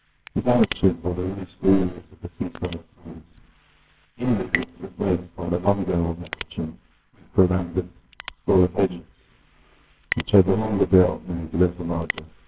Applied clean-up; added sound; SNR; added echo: neural separator model SepFormer WHAMR!.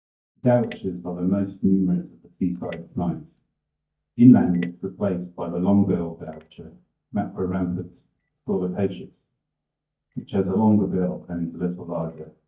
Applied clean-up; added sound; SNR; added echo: neural mask model DeepFilterNet 3.